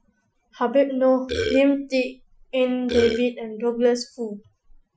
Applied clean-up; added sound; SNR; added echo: classical method Wiener filter.